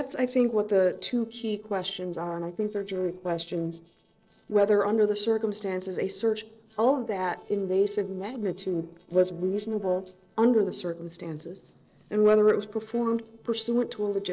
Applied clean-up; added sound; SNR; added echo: neural separator model SepFormer DNS4.